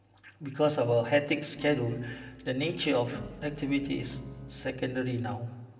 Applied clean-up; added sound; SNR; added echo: none; Piano; 16 dB; reverberation time 2.1 s.